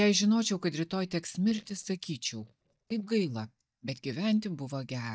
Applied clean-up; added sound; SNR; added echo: neural mask model DeepFilterNet 3.